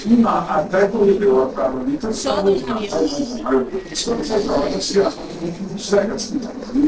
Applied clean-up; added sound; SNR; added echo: neural separator model SepFormer DNS4.